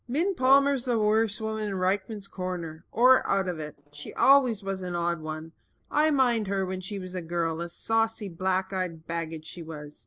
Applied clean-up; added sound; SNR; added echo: neural separator model SepFormer DNS4.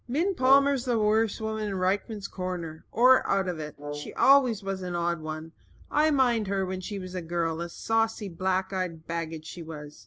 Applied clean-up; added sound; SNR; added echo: none; Brass instrument; 13 dB; none.